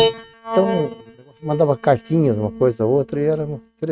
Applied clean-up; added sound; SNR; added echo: neural mask model RNNoise.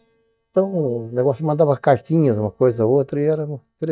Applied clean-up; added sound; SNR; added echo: neural mask model DeepFilterNet 3.